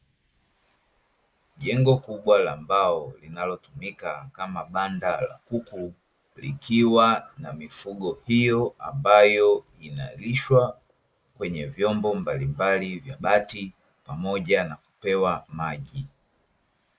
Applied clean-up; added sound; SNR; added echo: neural mask model Resemble Enhance denoiser.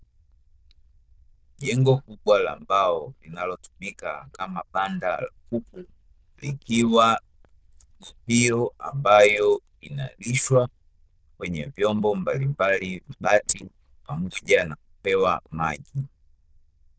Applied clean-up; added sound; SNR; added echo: neural diffusion model UNIVERSE++.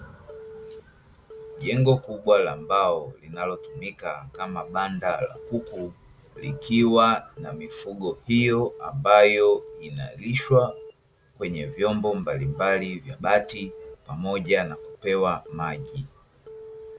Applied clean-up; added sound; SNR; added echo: none; Telephone; 19 dB; none.